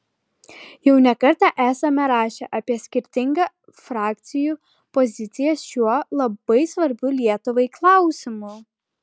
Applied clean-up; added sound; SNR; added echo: none; none; none; none.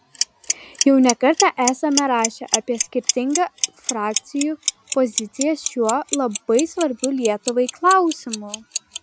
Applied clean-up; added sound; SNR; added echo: none; Clock; 6 dB; none.